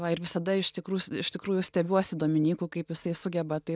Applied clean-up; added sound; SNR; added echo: none; none; none; none.